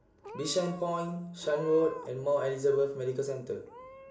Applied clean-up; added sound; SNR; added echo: none; Meow / Purr; 18 dB; reverberation time 0.6 s.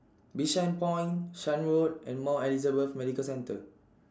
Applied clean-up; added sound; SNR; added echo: none; none; none; none.